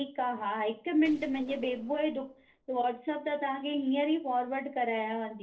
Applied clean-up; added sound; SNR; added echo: neural separator model SepFormer DNS4.